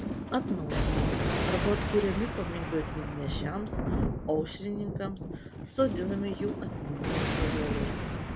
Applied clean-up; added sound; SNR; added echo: none; Thunder; -2 dB; none.